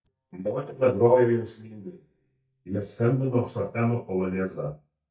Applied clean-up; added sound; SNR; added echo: neural mask model DeepFilterNet 3.